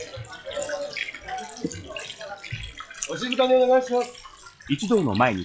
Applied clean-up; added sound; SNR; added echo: classical method log-MMSE.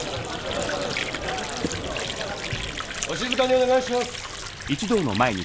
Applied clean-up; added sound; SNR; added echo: none; Sink (filling or washing) / Water; 6 dB; none.